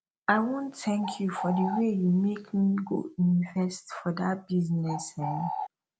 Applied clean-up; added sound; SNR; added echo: none; Bird; 6 dB; none.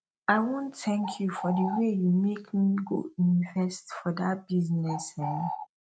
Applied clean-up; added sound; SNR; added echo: neural mask model RNNoise.